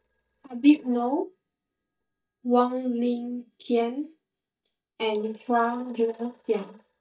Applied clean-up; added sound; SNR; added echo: neural mask model DeepFilterNet 3.